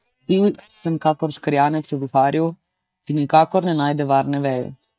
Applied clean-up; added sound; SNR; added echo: neural mask model DeepFilterNet 3.